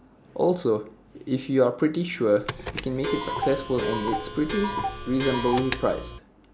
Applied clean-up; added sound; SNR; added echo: none; Clock; 5 dB; none.